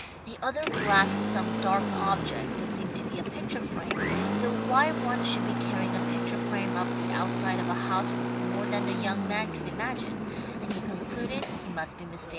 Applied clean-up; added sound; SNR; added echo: none; Engine; -2 dB; none.